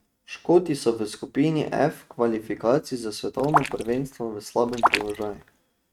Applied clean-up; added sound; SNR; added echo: neural mask model RNNoise.